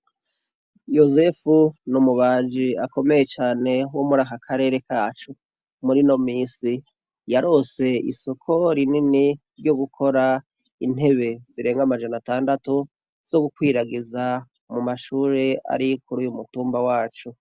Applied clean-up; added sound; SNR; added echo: none; none; none; none.